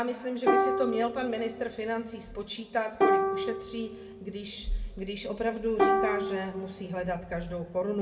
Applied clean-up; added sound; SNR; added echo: none; Plucked string instrument; -2 dB; reverberation time 1.4 s.